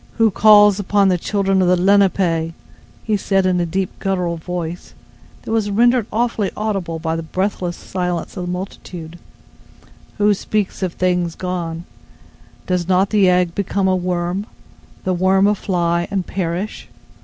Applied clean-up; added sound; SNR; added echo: none; none; none; none.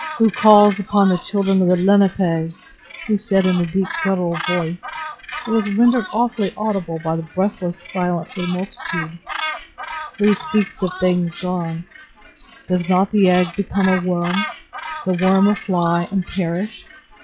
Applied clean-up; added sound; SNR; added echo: classical method log-MMSE.